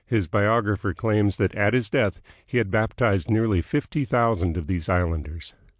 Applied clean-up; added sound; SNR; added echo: none; none; none; none.